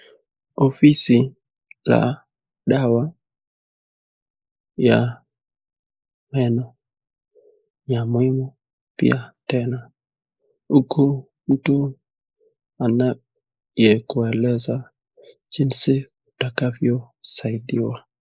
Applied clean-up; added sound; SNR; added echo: neural mask model Resemble Enhance denoiser.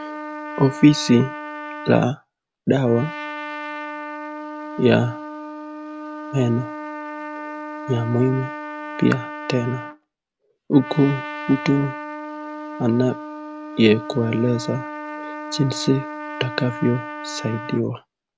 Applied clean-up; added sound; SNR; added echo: none; Trumpet; 10 dB; none.